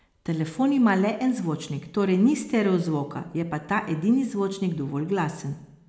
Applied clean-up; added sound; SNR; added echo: none; none; none; none.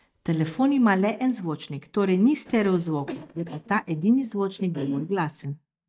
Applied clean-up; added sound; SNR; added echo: neural mask model DeepFilterNet 3.